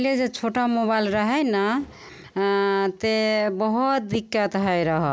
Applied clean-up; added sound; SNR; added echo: none; none; none; none.